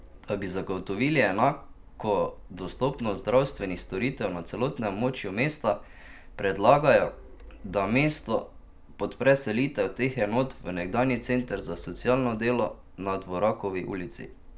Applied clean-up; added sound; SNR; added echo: none; Printer; 19 dB; none.